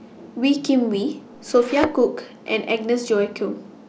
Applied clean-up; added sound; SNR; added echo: none; Thump, thud; 9 dB; none.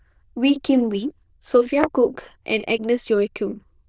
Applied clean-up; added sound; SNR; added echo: neural diffusion model UNIVERSE++.